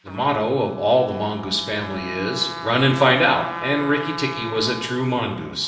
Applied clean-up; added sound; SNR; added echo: none; Trumpet; 12 dB; reverberation time 0.8 s.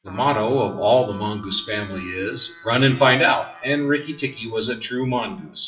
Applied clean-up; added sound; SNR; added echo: classical method WPE with log-MMSE.